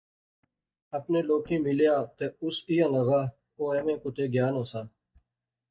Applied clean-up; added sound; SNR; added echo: neural mask model DeepFilterNet 3.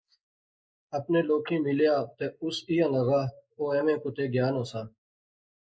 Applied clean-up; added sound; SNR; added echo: neural mask model Resemble Enhance denoiser.